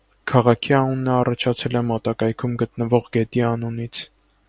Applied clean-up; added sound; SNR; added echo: none; none; none; none.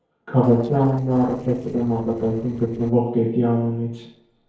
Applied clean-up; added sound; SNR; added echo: neural separator model SepFormer DNS4.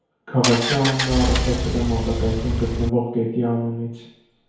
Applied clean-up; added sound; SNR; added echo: none; Engine; 0 dB; reverberation time 0.9 s.